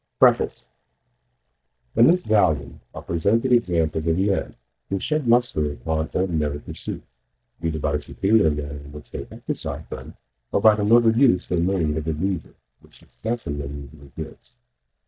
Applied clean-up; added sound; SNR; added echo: neural mask model DeepFilterNet 3.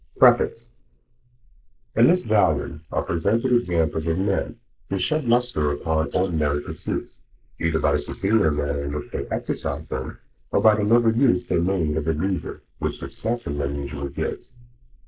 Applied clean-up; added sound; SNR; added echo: neural mask model Resemble Enhance denoiser.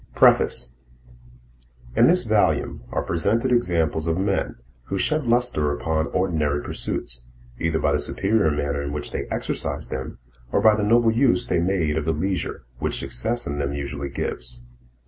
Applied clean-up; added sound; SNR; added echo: none; none; none; none.